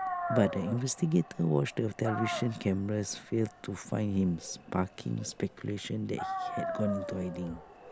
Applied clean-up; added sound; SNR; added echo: none; Dog; 8 dB; none.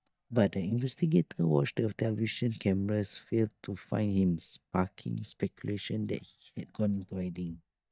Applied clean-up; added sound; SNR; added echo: neural mask model DeepFilterNet 3.